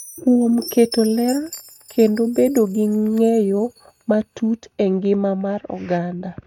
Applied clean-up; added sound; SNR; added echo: neural mask model RNNoise.